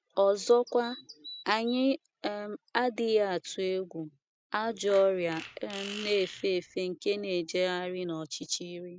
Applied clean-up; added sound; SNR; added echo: none; Bird vocalization, bird call, bird song + Fart; 15 dB; none.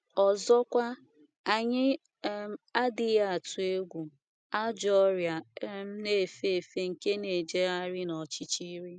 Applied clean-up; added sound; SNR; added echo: none; none; none; none.